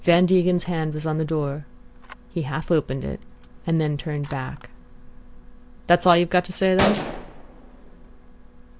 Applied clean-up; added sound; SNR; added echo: none; Gunshot, gunfire; 11 dB; none.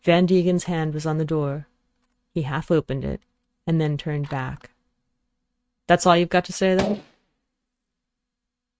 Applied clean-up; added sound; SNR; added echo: neural mask model RNNoise.